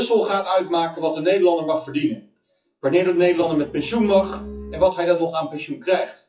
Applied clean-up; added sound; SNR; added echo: classical method WPE with log-MMSE.